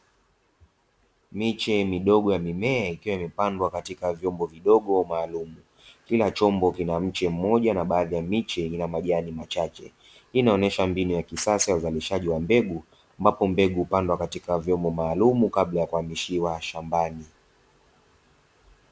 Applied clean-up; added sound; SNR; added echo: none; none; none; none.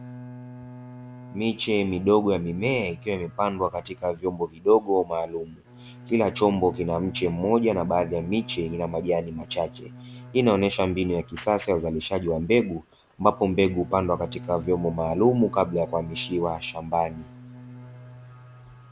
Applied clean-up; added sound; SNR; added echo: none; Bowed string instrument; 17 dB; none.